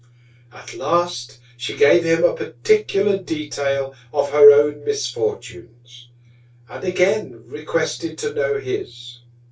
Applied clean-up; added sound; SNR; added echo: none; none; none; reverberation time 0.1 s.